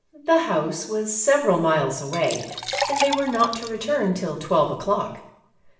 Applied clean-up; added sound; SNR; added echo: none; Liquid; 8 dB; reverberation time 0.7 s.